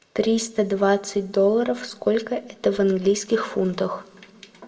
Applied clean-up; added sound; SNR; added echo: none; none; none; reverberation time 2.2 s.